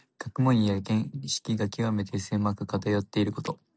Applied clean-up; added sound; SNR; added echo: none; none; none; none.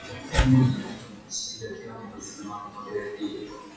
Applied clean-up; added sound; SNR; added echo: classical method WPE with log-MMSE.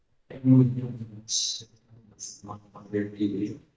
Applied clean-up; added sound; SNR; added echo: neural mask model DeepFilterNet 3.